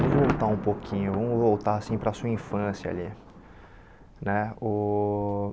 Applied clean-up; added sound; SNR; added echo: none; Thunder; 7 dB; none.